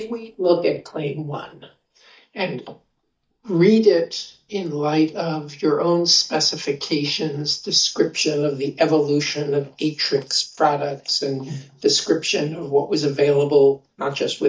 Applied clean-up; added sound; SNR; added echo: neural mask model DeepFilterNet 3.